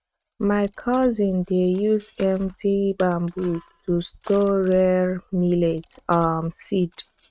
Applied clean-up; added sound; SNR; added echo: neural mask model RNNoise.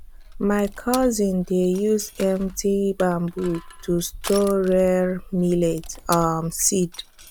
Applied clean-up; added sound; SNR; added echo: none; Crushing; 16 dB; none.